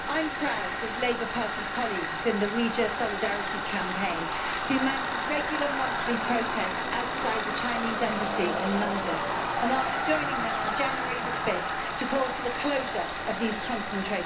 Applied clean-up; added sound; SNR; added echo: none; Tools; -1 dB; reverberation time 0.3 s.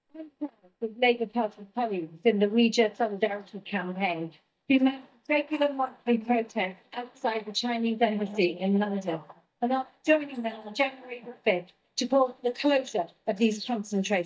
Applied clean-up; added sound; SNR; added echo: neural mask model DeepFilterNet 3.